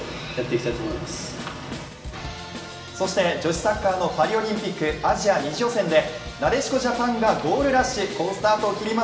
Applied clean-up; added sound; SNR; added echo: none; Drum kit; 16 dB; reverberation time 1.0 s.